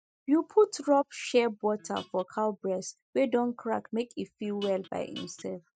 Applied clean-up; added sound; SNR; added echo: classical method spectral subtraction.